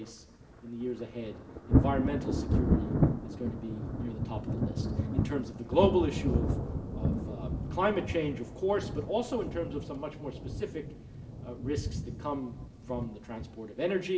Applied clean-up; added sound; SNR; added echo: none; Thunder; -2 dB; reverberation time 0.8 s.